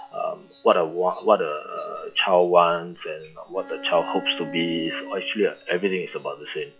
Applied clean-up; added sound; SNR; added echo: classical method log-MMSE.